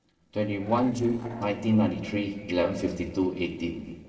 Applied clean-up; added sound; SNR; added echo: neural separator model SepFormer DNS4.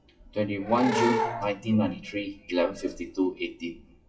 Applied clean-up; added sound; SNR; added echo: classical method WPE with log-MMSE.